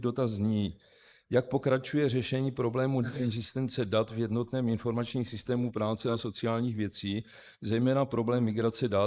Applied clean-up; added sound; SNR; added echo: neural mask model Resemble Enhance denoiser.